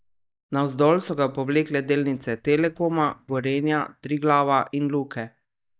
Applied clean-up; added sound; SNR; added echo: neural mask model DeepFilterNet 3.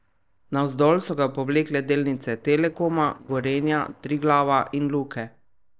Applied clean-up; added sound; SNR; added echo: neural separator model SepFormer DNS4.